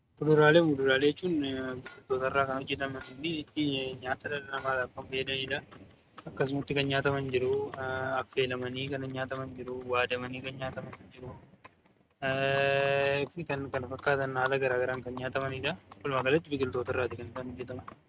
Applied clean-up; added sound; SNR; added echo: neural mask model RNNoise.